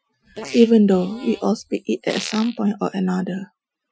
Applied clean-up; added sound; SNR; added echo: classical method Wiener filter.